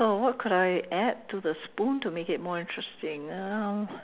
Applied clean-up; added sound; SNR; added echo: none; none; none; none.